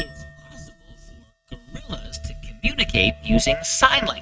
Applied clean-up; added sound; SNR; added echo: neural mask model RNNoise.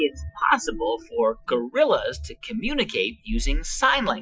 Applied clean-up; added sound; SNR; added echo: classical method Wiener filter.